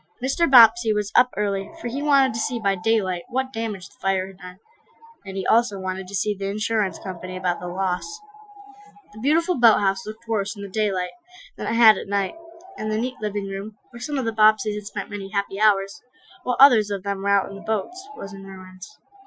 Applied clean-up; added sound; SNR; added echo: classical method Wiener filter.